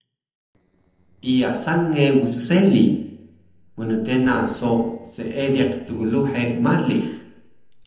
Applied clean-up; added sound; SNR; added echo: neural separator model SepFormer DNS4.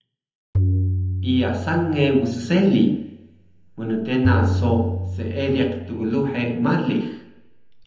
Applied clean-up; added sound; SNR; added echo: none; Tabla; 3 dB; reverberation time 0.9 s.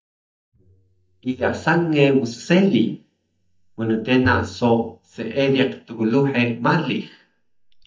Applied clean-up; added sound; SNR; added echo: neural mask model DeepFilterNet 3.